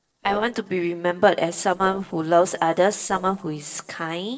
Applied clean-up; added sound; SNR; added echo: neural separator model SepFormer DNS4.